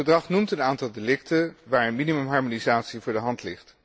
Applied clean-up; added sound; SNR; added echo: none; none; none; none.